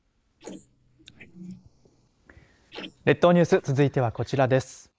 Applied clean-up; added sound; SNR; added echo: neural mask model Resemble Enhance denoiser.